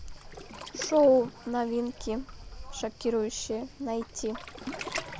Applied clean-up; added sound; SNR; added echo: none; Waves, surf; 12 dB; none.